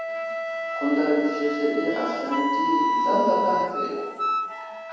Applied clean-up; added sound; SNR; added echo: none; Wind instrument, woodwind instrument; 0 dB; reverberation time 1.2 s.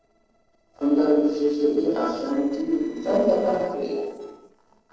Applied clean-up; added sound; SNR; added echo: neural separator model SepFormer DNS4.